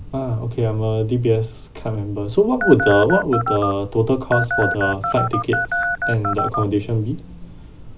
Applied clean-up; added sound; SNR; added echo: none; Telephone; 2 dB; none.